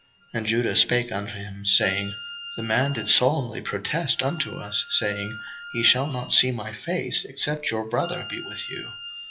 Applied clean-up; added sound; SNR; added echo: classical method WPE with log-MMSE.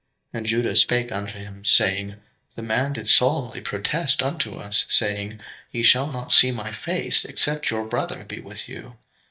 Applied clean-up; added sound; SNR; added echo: neural mask model DeepFilterNet 3.